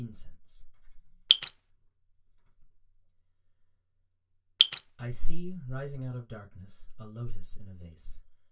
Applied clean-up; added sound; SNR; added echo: none; Drip; -5 dB; reverberation time 0.1 s.